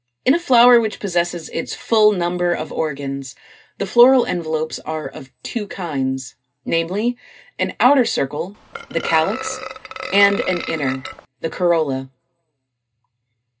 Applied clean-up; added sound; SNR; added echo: none; Burping, eructation; 10 dB; reverberation time 0.2 s.